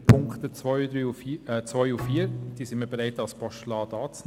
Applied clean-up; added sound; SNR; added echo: none; Bowed string instrument; 13 dB; none.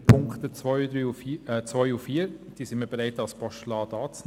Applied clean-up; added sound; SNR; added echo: none; none; none; none.